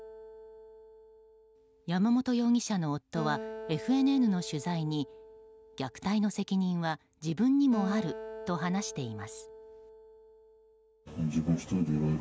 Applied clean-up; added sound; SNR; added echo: none; Acoustic guitar; 14 dB; none.